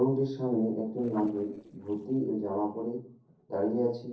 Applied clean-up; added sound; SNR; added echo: neural separator model SepFormer DNS4.